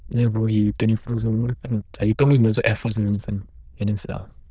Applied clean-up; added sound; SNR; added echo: neural diffusion model UNIVERSE++.